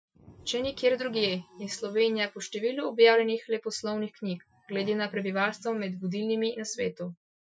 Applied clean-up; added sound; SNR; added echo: classical method Wiener filter.